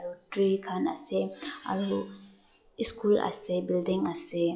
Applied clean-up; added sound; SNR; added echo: classical method log-MMSE.